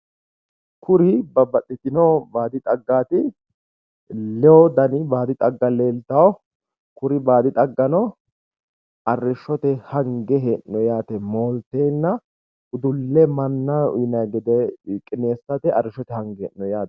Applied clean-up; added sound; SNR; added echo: none; none; none; none.